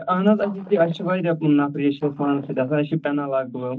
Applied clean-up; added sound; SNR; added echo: neural mask model DeepFilterNet 3.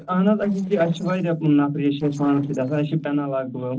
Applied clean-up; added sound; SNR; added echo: neural separator model SepFormer DNS4.